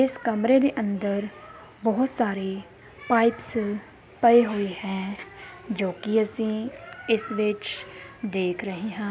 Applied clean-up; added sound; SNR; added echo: none; none; none; none.